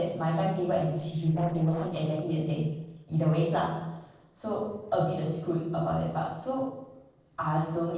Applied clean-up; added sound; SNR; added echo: neural separator model SepFormer DNS4.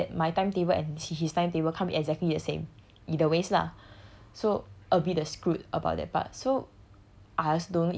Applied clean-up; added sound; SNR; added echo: none; none; none; none.